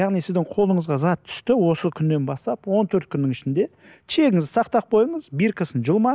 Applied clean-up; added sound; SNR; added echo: none; none; none; none.